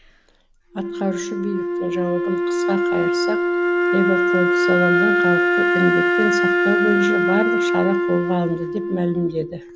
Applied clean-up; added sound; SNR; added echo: none; Wind instrument, woodwind instrument; -5 dB; none.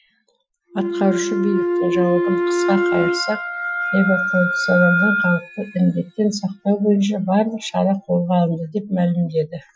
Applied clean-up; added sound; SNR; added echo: classical method Wiener filter.